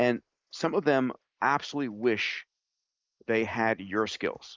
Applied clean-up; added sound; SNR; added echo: neural mask model Resemble Enhance denoiser.